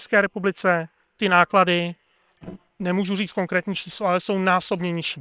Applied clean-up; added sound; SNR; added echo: neural separator model SepFormer WHAM!.